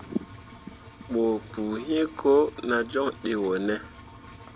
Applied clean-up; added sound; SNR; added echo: none; Engine; 18 dB; none.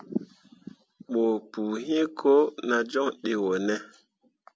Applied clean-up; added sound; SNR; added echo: none; none; none; none.